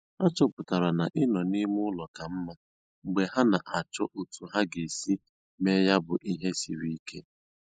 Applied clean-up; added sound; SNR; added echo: neural mask model Resemble Enhance denoiser.